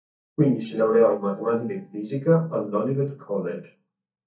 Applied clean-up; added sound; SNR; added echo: neural mask model DeepFilterNet 3.